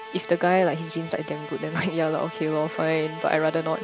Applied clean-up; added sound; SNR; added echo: none; Musical instrument; 13 dB; none.